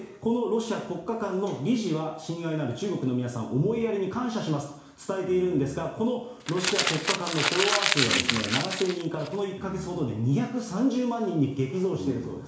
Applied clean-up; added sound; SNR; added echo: none; Crumpling, crinkling; 0 dB; reverberation time 0.7 s.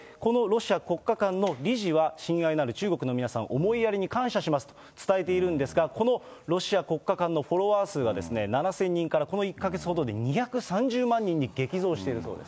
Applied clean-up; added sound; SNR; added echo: none; none; none; none.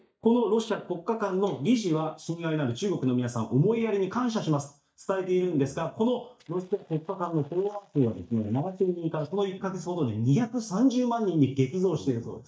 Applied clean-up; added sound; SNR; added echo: neural mask model DeepFilterNet 3.